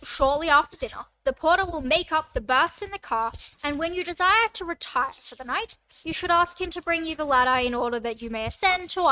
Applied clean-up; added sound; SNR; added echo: neural mask model RNNoise.